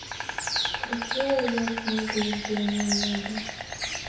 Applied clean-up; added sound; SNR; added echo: none; Insect; 1 dB; reverberation time 0.7 s.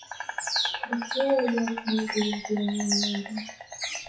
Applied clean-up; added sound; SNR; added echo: classical method WPE with log-MMSE.